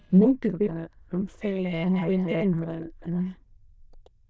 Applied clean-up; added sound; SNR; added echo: neural diffusion model UNIVERSE++.